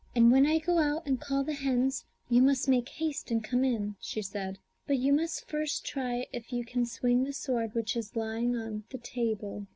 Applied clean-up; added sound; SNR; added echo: none; none; none; none.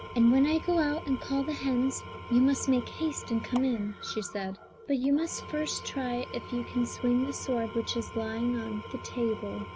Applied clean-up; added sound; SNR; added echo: none; Engine / Tools; 13 dB; none.